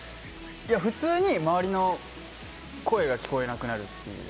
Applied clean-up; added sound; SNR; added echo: none; Wind; 17 dB; none.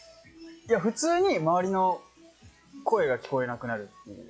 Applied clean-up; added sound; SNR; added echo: classical method log-MMSE.